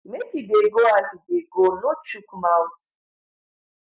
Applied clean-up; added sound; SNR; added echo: none; none; none; none.